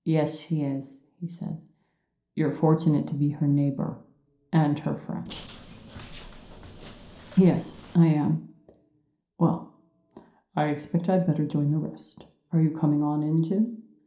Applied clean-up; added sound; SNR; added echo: neural separator model SepFormer DNS4.